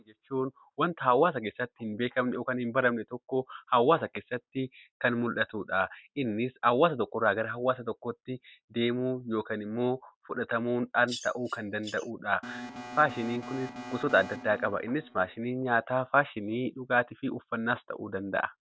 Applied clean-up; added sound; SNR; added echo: none; Bird vocalization, bird call, bird song + Alarm; 13 dB; none.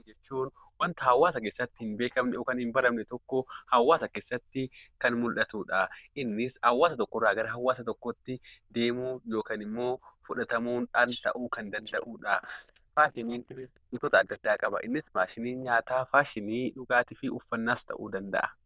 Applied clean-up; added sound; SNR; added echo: neural diffusion model UNIVERSE++.